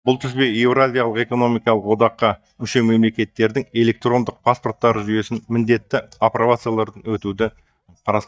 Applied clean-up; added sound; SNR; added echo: neural mask model DeepFilterNet 3.